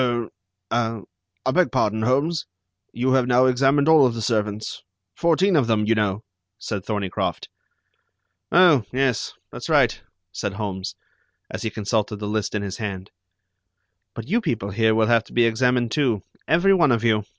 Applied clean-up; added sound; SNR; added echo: none; none; none; none.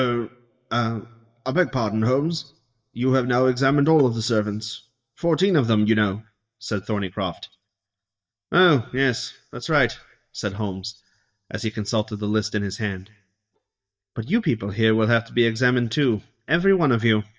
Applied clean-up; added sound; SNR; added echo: neural mask model DeepFilterNet 3.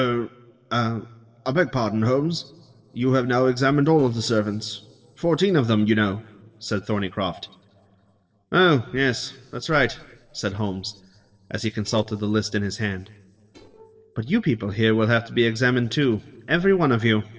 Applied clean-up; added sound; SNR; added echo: neural separator model SepFormer DNS4.